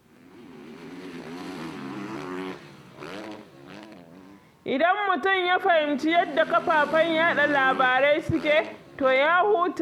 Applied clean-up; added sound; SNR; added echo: none; Motorcycle; 14 dB; none.